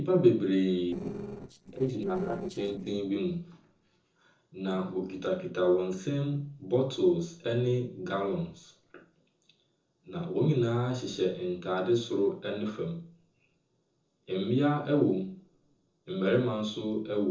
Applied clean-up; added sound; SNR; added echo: neural separator model SepFormer DNS4.